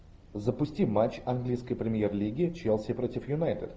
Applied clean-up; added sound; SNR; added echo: none; none; none; none.